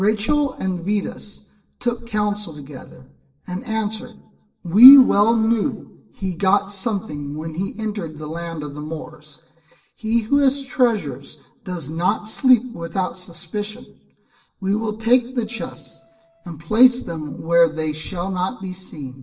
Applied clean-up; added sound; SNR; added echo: neural separator model SepFormer DNS4.